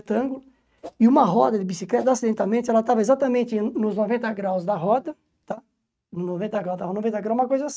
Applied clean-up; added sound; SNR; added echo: neural mask model RNNoise.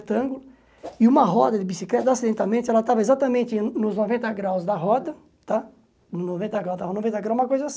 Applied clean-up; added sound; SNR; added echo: none; Whoosh, swoosh, swish; 19 dB; none.